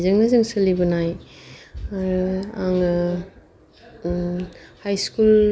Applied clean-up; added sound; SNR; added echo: none; none; none; none.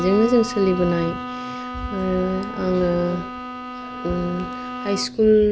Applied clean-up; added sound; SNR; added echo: none; Bowed string instrument; 9 dB; none.